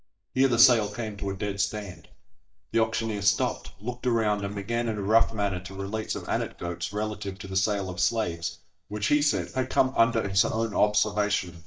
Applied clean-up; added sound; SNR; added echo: neural mask model DeepFilterNet 3.